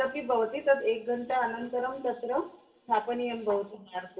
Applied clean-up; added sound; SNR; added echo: none; none; none; reverberation time 0.5 s.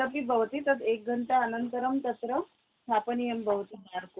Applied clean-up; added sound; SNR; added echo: none; none; none; none.